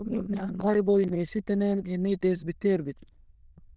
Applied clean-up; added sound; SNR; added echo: neural diffusion model UNIVERSE++.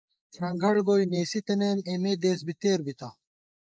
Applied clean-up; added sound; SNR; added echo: neural mask model Resemble Enhance denoiser.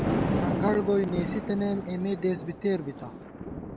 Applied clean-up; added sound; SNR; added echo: none; Thunder; 2 dB; none.